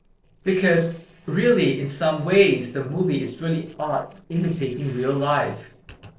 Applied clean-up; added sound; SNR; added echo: neural separator model SepFormer DNS4.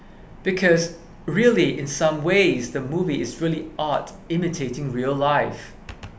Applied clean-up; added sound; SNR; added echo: none; none; none; none.